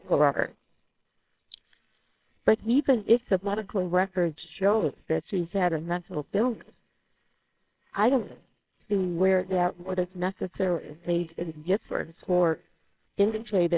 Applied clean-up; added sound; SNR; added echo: neural separator model SepFormer WHAMR!.